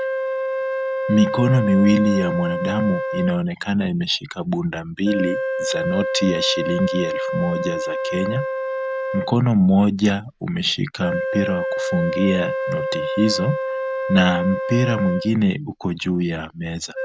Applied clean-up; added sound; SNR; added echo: none; Wind instrument, woodwind instrument; 4 dB; none.